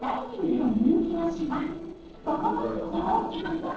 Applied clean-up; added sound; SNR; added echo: neural separator model SepFormer DNS4.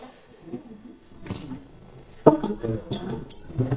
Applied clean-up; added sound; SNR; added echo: neural mask model DeepFilterNet 3.